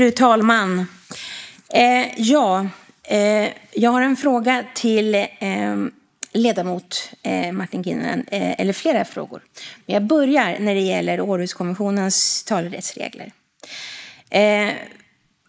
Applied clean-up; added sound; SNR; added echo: neural mask model Resemble Enhance denoiser.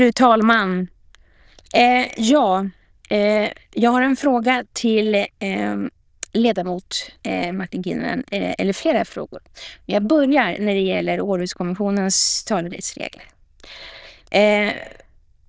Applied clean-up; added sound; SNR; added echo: neural diffusion model UNIVERSE++.